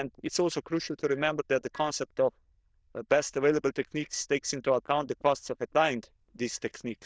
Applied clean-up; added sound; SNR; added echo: neural diffusion model UNIVERSE++.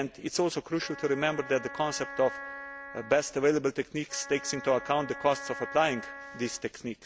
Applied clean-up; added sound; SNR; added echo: none; Wind instrument, woodwind instrument; 13 dB; none.